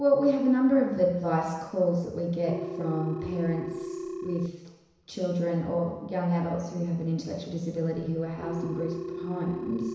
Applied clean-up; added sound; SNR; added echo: none; Telephone; 12 dB; reverberation time 1.0 s.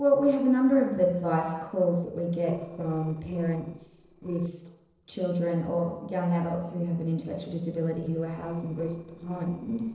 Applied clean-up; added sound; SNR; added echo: neural separator model SepFormer DNS4.